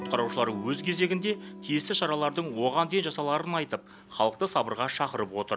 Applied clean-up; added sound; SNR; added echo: none; Electric guitar / Strum; 15 dB; none.